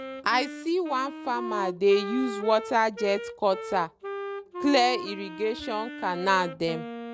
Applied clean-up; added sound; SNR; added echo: none; Wind instrument, woodwind instrument; 9 dB; none.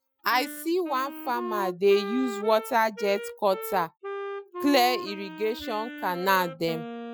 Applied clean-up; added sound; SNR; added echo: classical method Wiener filter.